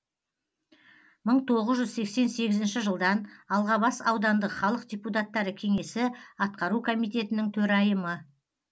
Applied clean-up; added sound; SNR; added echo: none; none; none; none.